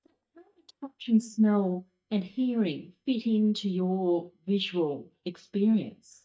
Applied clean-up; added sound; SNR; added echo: neural mask model DeepFilterNet 3.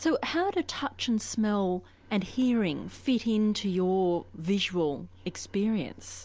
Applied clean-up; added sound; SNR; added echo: none; none; none; none.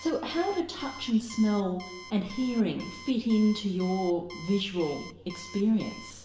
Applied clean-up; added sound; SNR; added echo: none; Alarm; 18 dB; reverberation time 0.8 s.